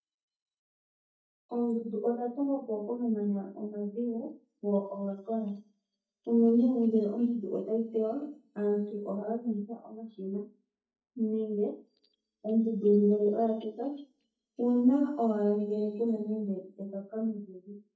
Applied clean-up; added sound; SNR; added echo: neural mask model DeepFilterNet 3.